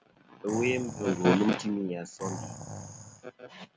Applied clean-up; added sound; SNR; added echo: none; Animal; 12 dB; none.